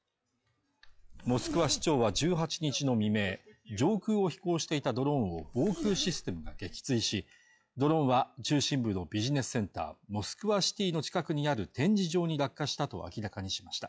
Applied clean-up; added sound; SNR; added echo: classical method log-MMSE.